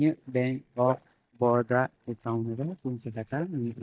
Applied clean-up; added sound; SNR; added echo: neural mask model DeepFilterNet 3.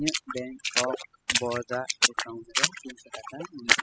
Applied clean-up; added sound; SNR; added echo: classical method spectral subtraction.